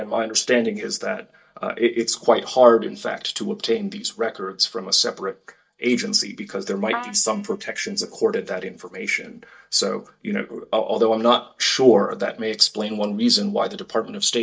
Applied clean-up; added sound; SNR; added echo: neural mask model DeepFilterNet 3.